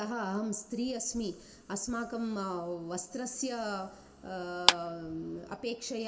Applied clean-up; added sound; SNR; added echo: none; Clapping; -4 dB; reverberation time 2.7 s.